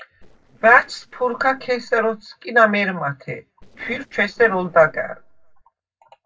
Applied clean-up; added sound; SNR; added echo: neural separator model SepFormer DNS4.